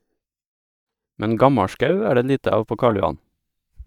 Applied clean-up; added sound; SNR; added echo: neural mask model DeepFilterNet 3.